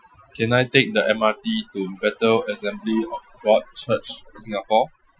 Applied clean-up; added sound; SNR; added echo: classical method Wiener filter.